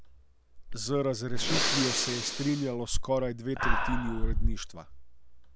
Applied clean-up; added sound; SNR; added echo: none; Breathing; -3 dB; none.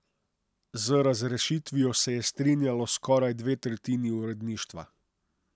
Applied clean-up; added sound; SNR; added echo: none; none; none; none.